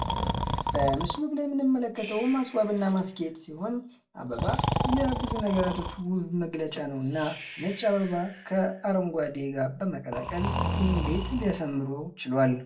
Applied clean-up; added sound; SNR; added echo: none; Breathing; 5 dB; reverberation time 0.2 s.